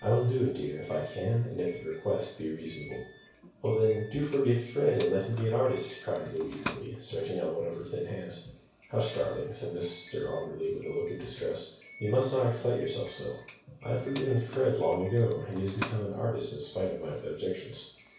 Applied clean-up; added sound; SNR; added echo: none; Doorbell; 17 dB; reverberation time 0.6 s.